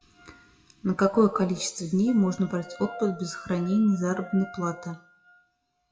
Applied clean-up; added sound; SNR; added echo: classical method WPE with log-MMSE.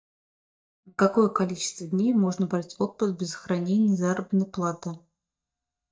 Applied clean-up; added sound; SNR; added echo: neural mask model DeepFilterNet 3.